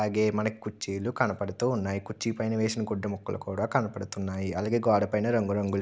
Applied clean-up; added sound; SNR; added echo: none; none; none; none.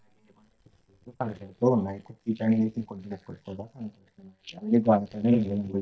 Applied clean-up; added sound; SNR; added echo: neural mask model DeepFilterNet 3.